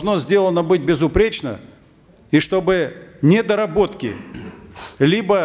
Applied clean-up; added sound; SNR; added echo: none; none; none; none.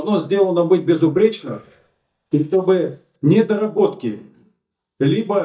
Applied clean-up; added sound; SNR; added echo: neural mask model DeepFilterNet 3.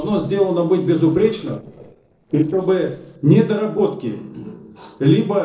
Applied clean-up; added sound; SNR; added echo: neural separator model SepFormer DNS4.